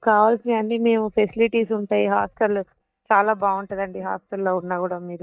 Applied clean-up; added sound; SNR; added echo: neural mask model DeepFilterNet 3.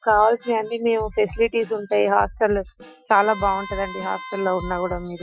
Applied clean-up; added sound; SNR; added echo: classical method Wiener filter.